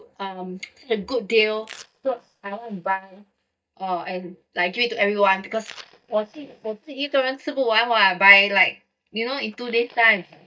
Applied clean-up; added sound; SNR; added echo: neural mask model DeepFilterNet 3.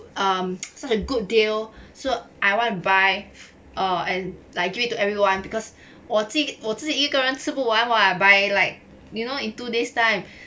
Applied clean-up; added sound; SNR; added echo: none; none; none; none.